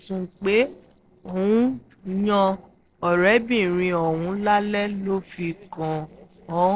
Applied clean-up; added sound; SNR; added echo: neural separator model SepFormer DNS4.